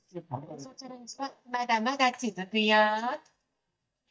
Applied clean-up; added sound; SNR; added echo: neural mask model DeepFilterNet 3.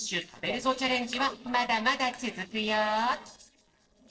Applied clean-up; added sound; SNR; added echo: neural separator model SepFormer DNS4.